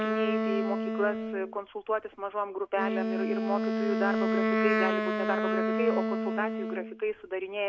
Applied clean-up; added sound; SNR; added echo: none; Wind instrument, woodwind instrument; -2 dB; none.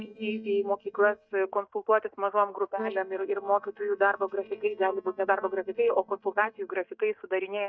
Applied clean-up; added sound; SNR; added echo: neural mask model DeepFilterNet 3.